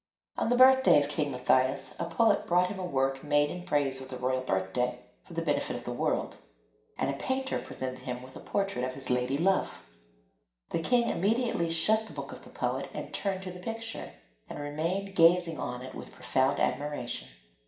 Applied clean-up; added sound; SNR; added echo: none; none; none; reverberation time 0.5 s.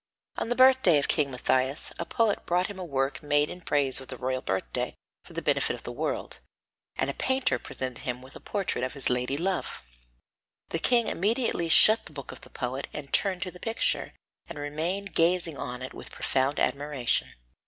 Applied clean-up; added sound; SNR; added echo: none; none; none; none.